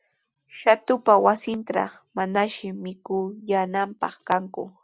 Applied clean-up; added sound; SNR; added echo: none; none; none; none.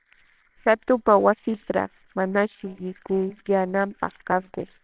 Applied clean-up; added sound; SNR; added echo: neural separator model SepFormer WHAMR!.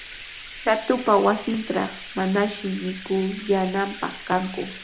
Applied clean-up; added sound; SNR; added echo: none; Bathtub (filling or washing); 15 dB; reverberation time 0.4 s.